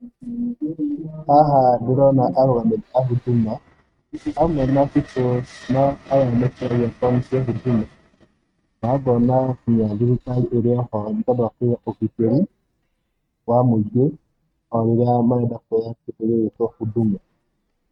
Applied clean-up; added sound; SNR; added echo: neural mask model RNNoise.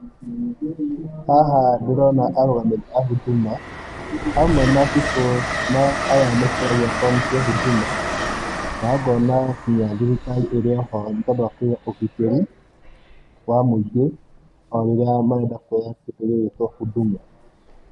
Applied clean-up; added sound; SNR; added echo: none; Train; 8 dB; none.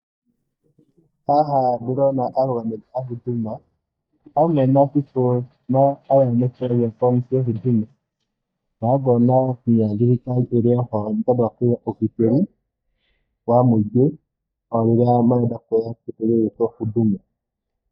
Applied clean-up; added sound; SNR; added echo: neural mask model DeepFilterNet 3.